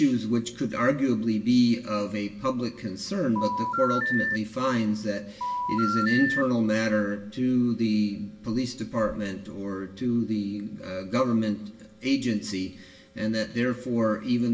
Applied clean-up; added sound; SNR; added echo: none; Telephone; 1 dB; reverberation time 0.7 s.